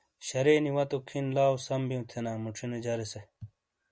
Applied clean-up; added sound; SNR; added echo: none; none; none; none.